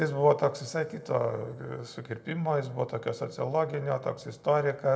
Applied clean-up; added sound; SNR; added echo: none; none; none; reverberation time 1.1 s.